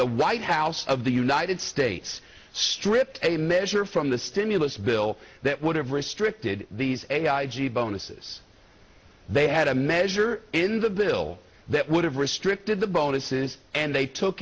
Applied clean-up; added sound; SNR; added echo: none; none; none; none.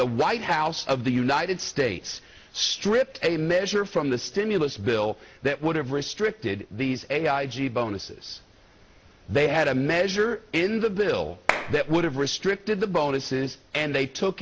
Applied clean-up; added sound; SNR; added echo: none; Clapping; 5 dB; none.